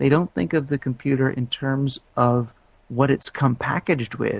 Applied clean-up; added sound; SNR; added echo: none; none; none; none.